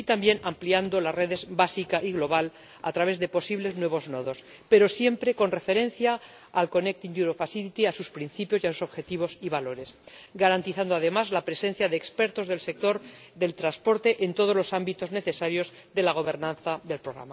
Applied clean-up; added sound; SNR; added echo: none; none; none; none.